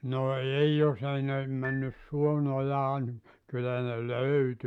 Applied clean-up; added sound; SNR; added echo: none; Marimba, xylophone; 18 dB; none.